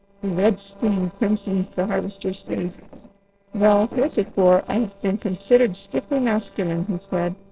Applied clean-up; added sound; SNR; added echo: neural separator model SepFormer DNS4.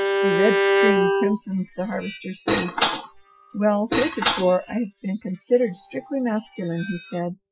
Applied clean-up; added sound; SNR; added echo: classical method Wiener filter.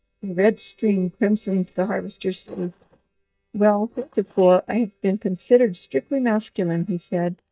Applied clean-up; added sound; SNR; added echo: neural mask model DeepFilterNet 3.